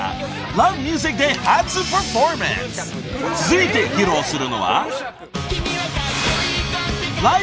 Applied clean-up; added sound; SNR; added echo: none; none; none; none.